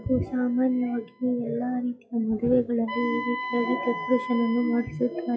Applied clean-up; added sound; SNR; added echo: classical method log-MMSE.